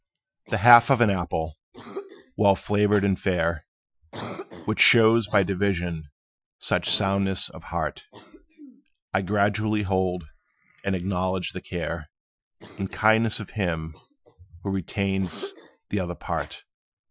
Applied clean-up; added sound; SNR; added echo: classical method Wiener filter.